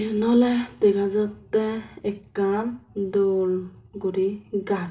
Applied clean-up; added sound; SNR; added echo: none; none; none; reverberation time 0.4 s.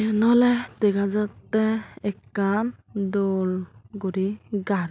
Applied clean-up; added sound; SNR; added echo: none; none; none; none.